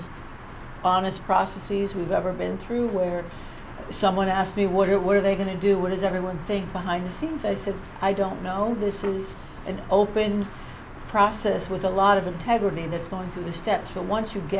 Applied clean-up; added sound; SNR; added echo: none; none; none; none.